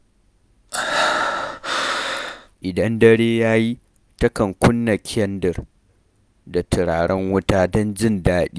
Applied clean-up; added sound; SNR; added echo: none; Breathing; 2 dB; none.